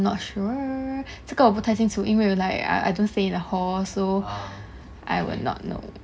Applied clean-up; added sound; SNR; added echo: none; none; none; none.